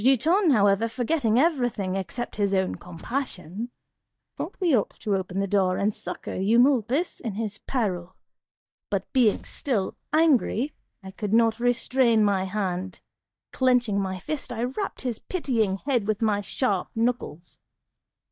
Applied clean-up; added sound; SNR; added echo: neural mask model DeepFilterNet 3.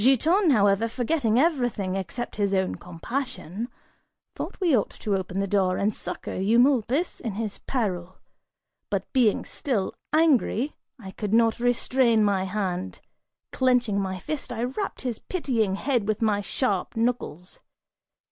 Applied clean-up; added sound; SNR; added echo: none; none; none; none.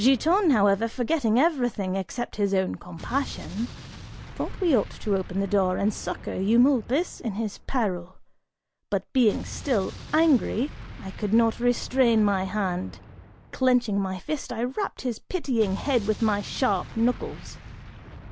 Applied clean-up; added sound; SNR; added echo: none; Explosion; 16 dB; none.